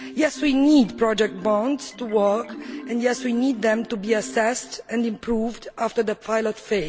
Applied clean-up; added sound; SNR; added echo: none; Marimba, xylophone; 18 dB; none.